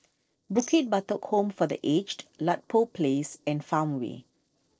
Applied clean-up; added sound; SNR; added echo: neural separator model SepFormer DNS4.